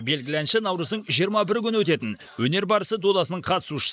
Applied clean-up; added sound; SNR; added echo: neural mask model Resemble Enhance denoiser.